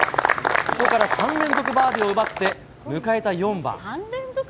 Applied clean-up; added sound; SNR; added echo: none; none; none; none.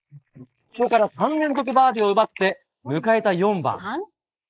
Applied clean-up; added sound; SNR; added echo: neural mask model Resemble Enhance denoiser.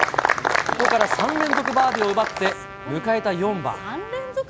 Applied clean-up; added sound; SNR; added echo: none; Trumpet; 17 dB; none.